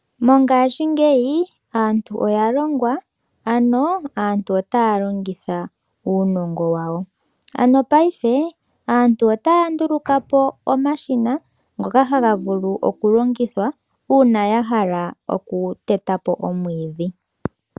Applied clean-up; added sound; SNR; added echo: none; Ringtone; 18 dB; none.